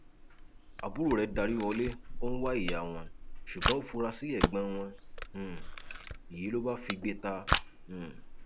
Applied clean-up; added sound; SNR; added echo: none; Camera; 0 dB; none.